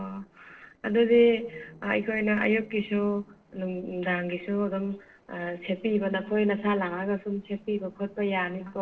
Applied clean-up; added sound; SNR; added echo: neural separator model SepFormer DNS4.